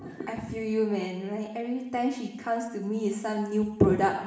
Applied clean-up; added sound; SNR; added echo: none; none; none; reverberation time 0.9 s.